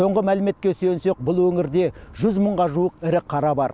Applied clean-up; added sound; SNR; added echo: none; none; none; none.